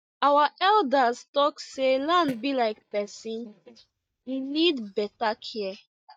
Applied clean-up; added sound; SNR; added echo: neural mask model DeepFilterNet 3.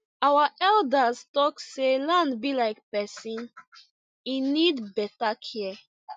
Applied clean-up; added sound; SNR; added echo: none; none; none; none.